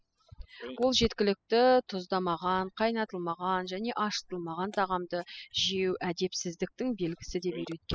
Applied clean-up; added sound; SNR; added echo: classical method spectral subtraction.